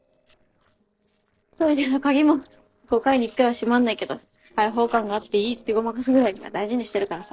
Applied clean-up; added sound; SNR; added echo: neural separator model SepFormer DNS4.